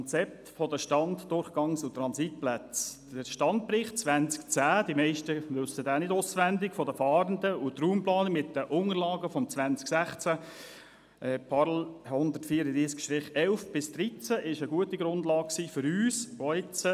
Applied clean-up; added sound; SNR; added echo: none; none; none; none.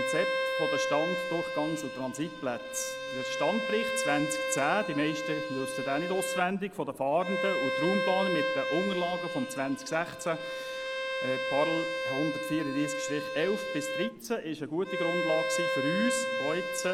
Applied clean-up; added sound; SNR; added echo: none; Bowed string instrument; 1 dB; none.